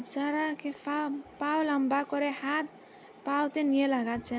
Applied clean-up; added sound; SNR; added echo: none; none; none; none.